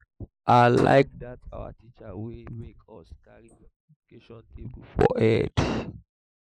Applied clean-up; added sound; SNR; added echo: neural mask model Resemble Enhance denoiser.